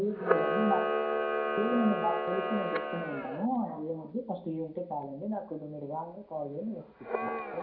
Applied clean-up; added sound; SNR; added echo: none; Camera; 0 dB; reverberation time 0.5 s.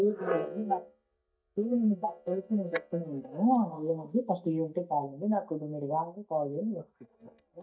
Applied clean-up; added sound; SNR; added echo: neural mask model DeepFilterNet 3.